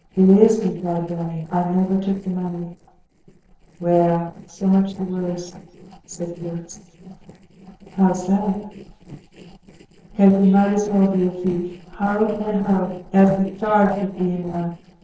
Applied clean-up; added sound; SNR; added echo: neural separator model SepFormer DNS4.